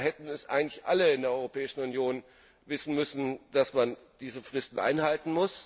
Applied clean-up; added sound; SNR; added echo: none; none; none; none.